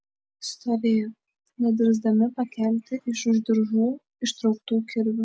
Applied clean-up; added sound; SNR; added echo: none; none; none; none.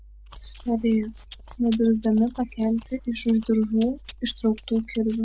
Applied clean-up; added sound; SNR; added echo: none; Chewing, mastication; 19 dB; none.